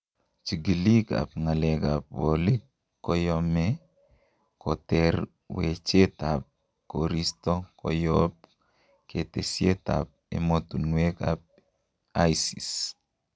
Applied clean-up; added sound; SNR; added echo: none; none; none; none.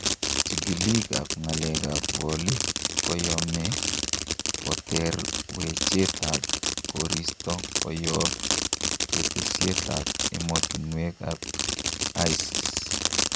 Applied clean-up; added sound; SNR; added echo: none; Fireworks; -3 dB; none.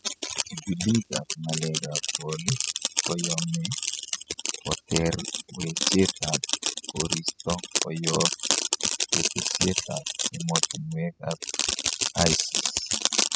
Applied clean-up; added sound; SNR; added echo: classical method spectral subtraction.